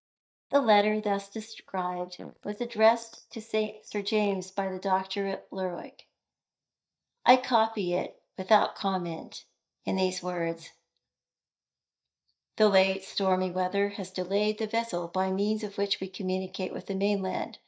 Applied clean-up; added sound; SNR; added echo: neural mask model DeepFilterNet 3.